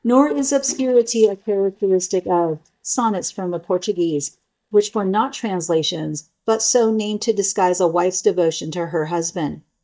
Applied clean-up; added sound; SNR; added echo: neural mask model DeepFilterNet 3.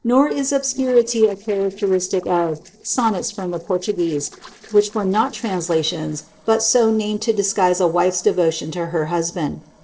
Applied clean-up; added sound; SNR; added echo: neural separator model SepFormer DNS4.